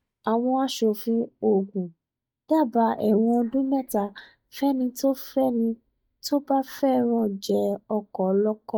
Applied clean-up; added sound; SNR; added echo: neural mask model DeepFilterNet 3.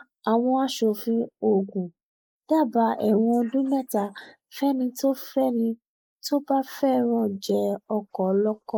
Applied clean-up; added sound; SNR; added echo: neural mask model Resemble Enhance denoiser.